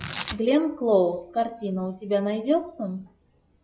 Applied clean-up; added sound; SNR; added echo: classical method log-MMSE.